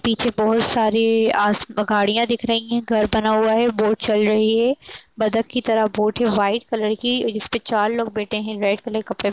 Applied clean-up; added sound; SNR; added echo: neural mask model Resemble Enhance denoiser.